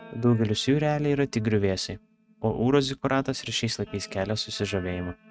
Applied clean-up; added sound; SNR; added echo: neural mask model RNNoise.